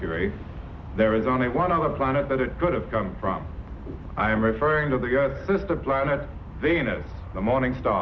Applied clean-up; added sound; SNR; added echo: none; Aircraft; 12 dB; none.